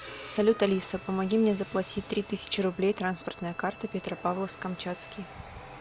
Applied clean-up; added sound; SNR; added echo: none; Dog + Bowed string instrument; 19 dB; none.